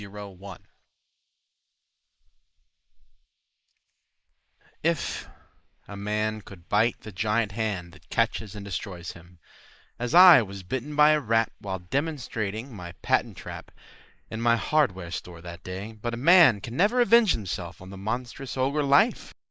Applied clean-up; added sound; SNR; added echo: neural mask model Resemble Enhance denoiser.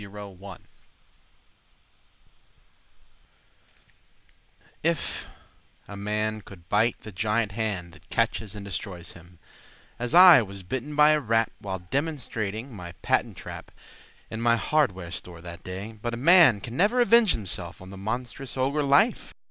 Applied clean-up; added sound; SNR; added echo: none; none; none; none.